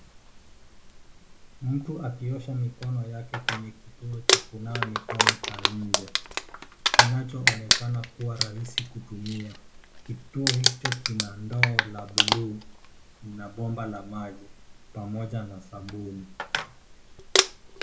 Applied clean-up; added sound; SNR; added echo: none; Crumpling, crinkling; -4 dB; reverberation time 0.3 s.